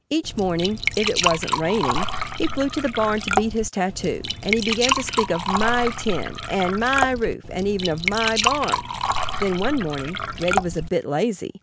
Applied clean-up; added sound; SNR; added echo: none; Liquid; 2 dB; none.